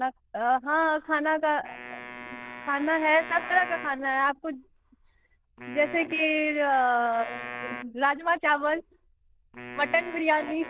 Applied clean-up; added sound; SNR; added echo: neural diffusion model UNIVERSE++.